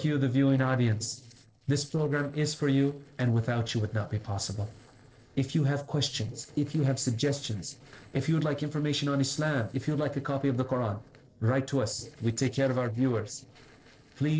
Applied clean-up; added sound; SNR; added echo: neural separator model SepFormer DNS4.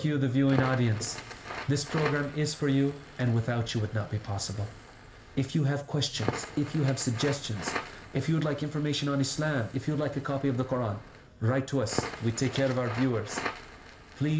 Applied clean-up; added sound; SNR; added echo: none; Crackle; 11 dB; reverberation time 1.7 s.